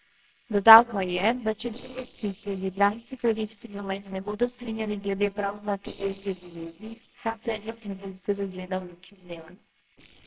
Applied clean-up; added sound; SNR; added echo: neural separator model SepFormer WHAMR!.